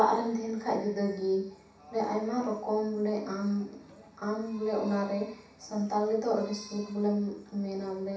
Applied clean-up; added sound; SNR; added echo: none; none; none; reverberation time 0.7 s.